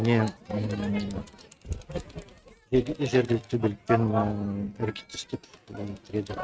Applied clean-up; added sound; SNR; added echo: neural mask model RNNoise.